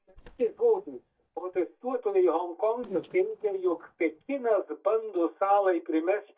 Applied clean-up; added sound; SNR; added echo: neural mask model DeepFilterNet 3.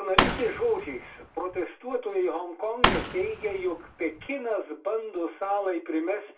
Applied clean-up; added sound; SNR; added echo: none; Fireworks; -1 dB; reverberation time 0.2 s.